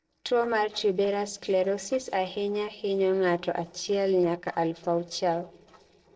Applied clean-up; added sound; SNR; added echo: neural separator model SepFormer DNS4.